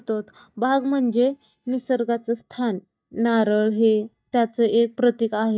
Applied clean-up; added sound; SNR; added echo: neural mask model DeepFilterNet 3.